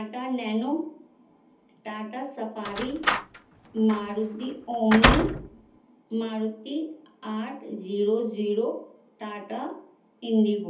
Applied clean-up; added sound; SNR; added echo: none; Slam; -1 dB; reverberation time 0.7 s.